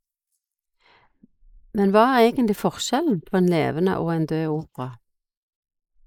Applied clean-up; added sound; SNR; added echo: neural mask model Resemble Enhance denoiser.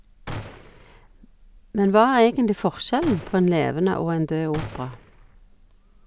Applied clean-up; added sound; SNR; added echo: none; Gunshot, gunfire; 15 dB; none.